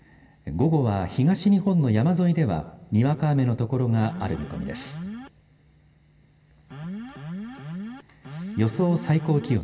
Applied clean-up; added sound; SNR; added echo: none; Alarm; 11 dB; reverberation time 1.7 s.